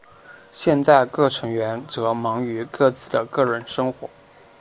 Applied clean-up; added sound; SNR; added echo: none; none; none; none.